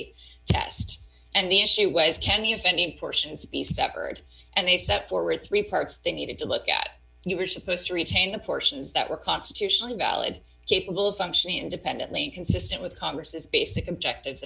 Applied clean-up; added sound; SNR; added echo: none; none; none; none.